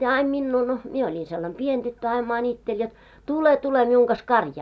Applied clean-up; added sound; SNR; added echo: none; none; none; none.